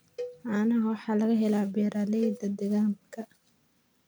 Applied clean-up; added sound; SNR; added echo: none; Cowbell; 17 dB; none.